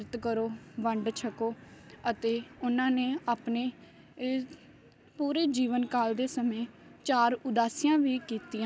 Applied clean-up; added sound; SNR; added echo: none; none; none; none.